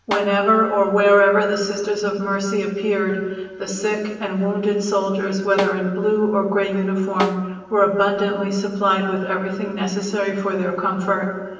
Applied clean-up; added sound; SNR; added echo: none; Snare drum; 10 dB; reverberation time 1.3 s.